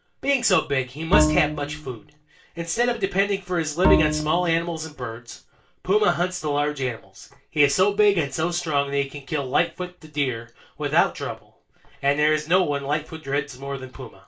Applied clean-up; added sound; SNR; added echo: none; Bowed string instrument; 0 dB; reverberation time 0.2 s.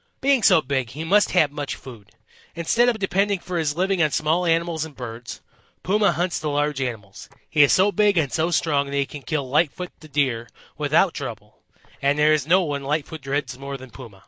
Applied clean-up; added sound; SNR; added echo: none; none; none; none.